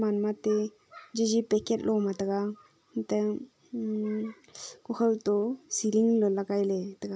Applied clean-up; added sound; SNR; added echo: none; none; none; none.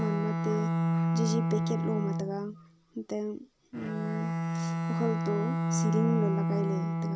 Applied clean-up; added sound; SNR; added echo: none; Bowed string instrument; -4 dB; none.